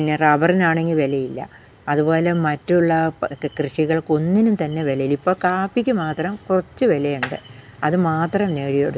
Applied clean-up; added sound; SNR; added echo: none; none; none; none.